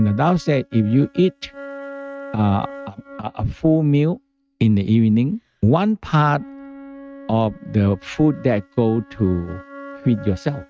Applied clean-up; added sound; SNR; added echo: neural mask model RNNoise.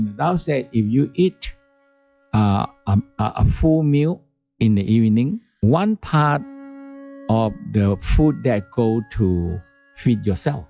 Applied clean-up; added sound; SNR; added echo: classical method log-MMSE.